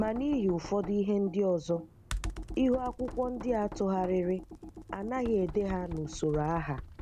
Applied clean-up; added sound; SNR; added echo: none; Computer keyboard + Knock; 11 dB; none.